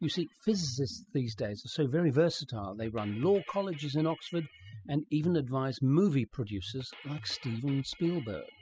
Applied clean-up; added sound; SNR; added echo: classical method spectral subtraction.